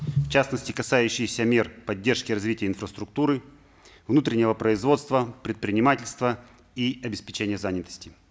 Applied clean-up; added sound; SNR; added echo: none; none; none; none.